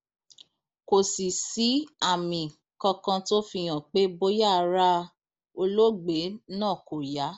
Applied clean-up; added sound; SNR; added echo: none; none; none; none.